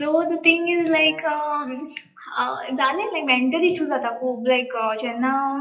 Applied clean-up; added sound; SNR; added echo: classical method WPE with log-MMSE.